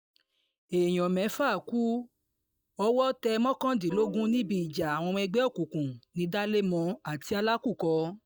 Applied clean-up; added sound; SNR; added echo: neural mask model DeepFilterNet 3.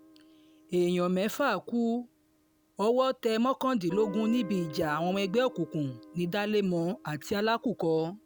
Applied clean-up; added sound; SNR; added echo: none; Guitar; 18 dB; none.